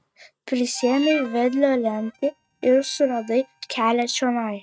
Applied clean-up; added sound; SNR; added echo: neural mask model RNNoise.